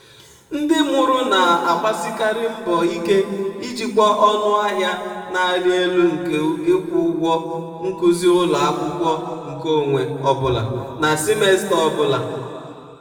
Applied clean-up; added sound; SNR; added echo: none; none; none; reverberation time 2.2 s.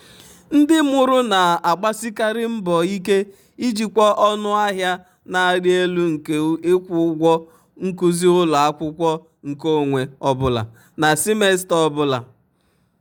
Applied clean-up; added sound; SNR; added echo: none; none; none; none.